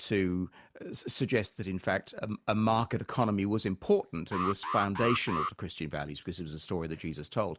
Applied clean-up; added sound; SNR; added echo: none; Alarm; 4 dB; none.